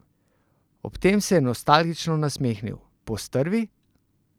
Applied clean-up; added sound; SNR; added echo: none; none; none; none.